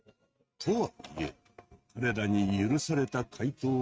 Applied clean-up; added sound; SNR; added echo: neural mask model RNNoise.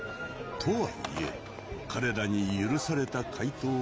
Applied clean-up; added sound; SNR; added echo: none; none; none; none.